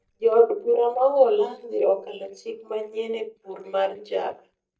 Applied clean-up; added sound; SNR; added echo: neural mask model DeepFilterNet 3.